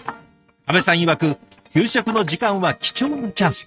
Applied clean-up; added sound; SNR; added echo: neural mask model RNNoise.